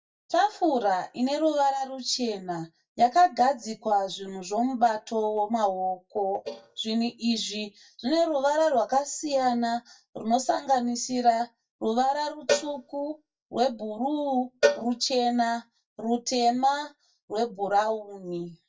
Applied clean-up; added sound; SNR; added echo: neural mask model DeepFilterNet 3.